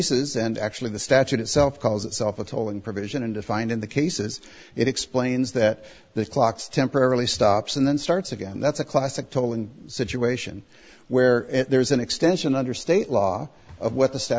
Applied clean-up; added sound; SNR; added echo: none; none; none; none.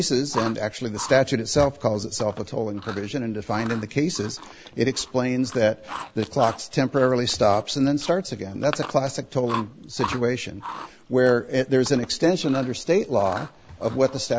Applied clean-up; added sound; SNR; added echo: none; Chewing, mastication; 15 dB; none.